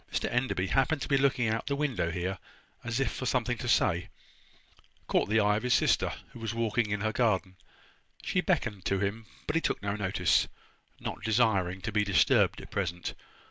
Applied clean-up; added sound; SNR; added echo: none; none; none; none.